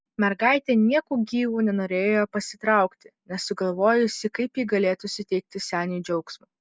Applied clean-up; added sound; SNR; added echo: none; none; none; none.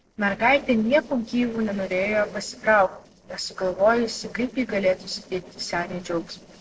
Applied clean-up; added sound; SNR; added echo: neural separator model SepFormer DNS4.